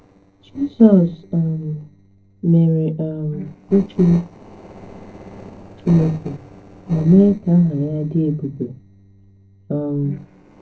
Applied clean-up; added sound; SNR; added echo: neural separator model SepFormer DNS4.